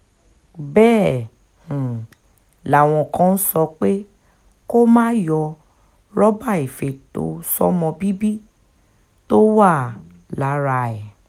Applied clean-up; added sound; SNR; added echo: none; none; none; none.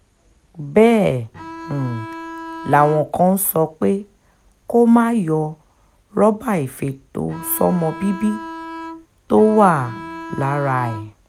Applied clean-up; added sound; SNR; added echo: none; Bowed string instrument; 13 dB; none.